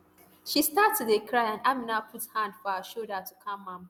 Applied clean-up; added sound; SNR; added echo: none; none; none; none.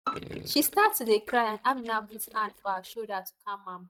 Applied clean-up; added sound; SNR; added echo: neural mask model DeepFilterNet 3.